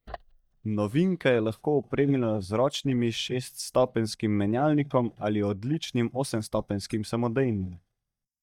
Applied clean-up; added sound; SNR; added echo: neural mask model DeepFilterNet 3.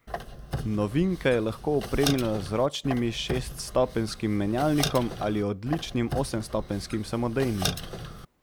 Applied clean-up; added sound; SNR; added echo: none; Squeak; 8 dB; none.